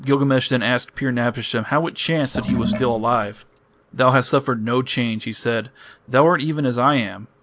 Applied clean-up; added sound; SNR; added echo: none; Sink (filling or washing) / Water; 6 dB; none.